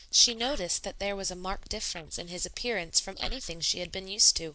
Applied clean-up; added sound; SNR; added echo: neural separator model SepFormer DNS4.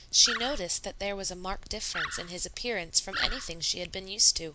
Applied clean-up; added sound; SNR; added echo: none; Animal; 8 dB; none.